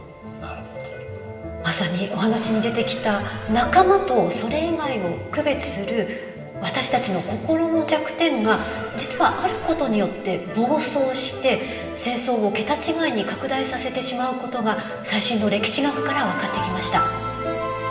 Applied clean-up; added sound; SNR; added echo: none; Squeak; 16 dB; reverberation time 1.7 s.